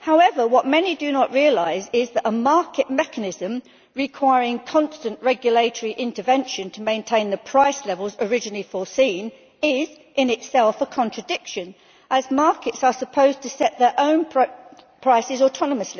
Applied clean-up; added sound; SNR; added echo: none; none; none; none.